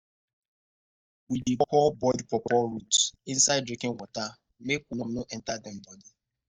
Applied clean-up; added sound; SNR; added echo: neural mask model DeepFilterNet 3.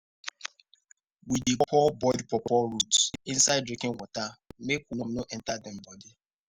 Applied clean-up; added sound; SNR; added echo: none; none; none; none.